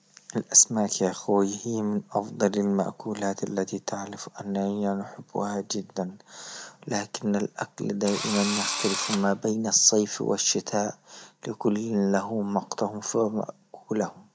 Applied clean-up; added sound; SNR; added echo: none; Engine / Drill; 4 dB; none.